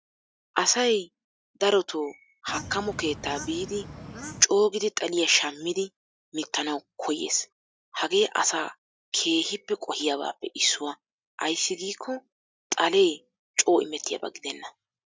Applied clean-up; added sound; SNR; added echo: none; Bird / Fowl; 12 dB; none.